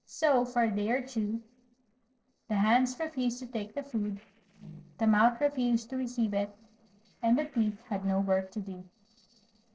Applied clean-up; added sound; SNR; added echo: neural separator model SepFormer DNS4.